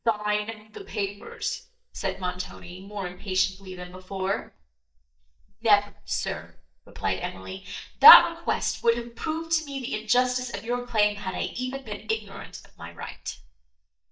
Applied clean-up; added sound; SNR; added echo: neural mask model DeepFilterNet 3.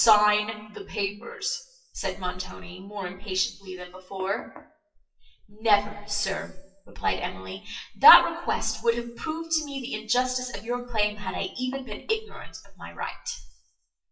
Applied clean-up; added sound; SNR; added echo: classical method WPE with log-MMSE.